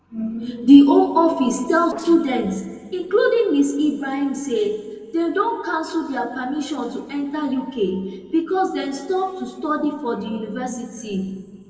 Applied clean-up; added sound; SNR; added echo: neural separator model SepFormer DNS4.